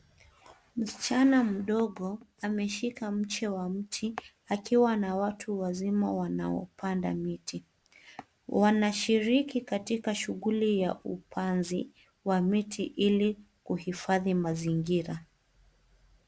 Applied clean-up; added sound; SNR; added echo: none; none; none; none.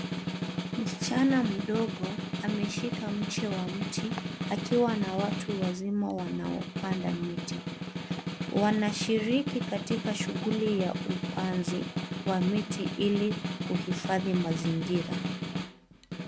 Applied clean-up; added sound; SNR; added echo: none; Snare drum; 3 dB; none.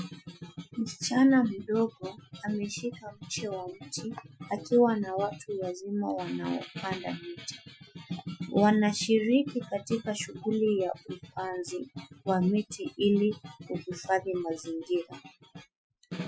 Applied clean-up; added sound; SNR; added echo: classical method Wiener filter.